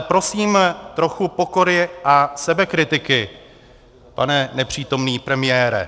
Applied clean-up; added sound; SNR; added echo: none; none; none; none.